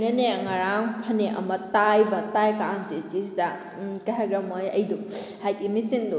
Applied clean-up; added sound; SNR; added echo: none; none; none; none.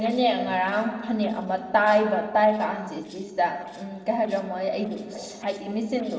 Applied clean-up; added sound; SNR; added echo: neural separator model SepFormer DNS4.